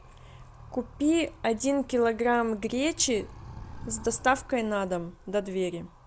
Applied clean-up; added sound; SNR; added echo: none; Animal; 18 dB; none.